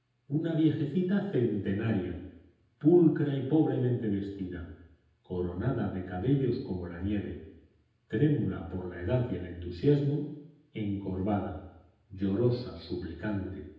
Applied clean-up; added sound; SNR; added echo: none; none; none; reverberation time 0.9 s.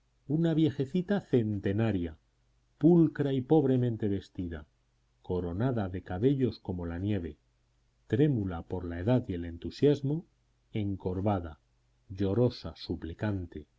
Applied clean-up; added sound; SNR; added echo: none; none; none; none.